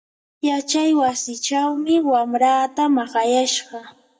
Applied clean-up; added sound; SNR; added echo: neural mask model DeepFilterNet 3.